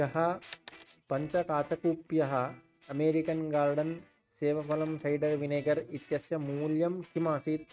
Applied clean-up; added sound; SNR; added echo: neural mask model RNNoise.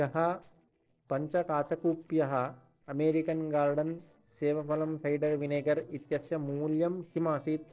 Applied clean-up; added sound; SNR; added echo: neural separator model SepFormer DNS4.